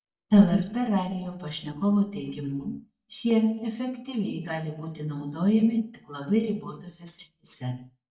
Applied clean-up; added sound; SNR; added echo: neural mask model DeepFilterNet 3.